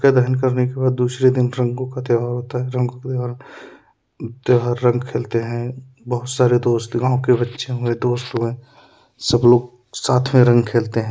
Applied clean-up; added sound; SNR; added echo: none; none; none; none.